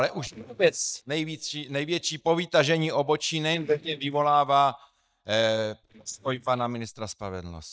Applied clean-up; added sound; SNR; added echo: neural mask model DeepFilterNet 3.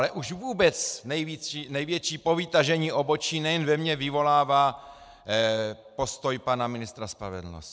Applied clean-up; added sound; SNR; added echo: none; none; none; none.